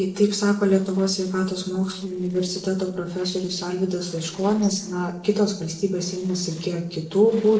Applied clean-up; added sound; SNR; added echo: neural separator model SepFormer DNS4.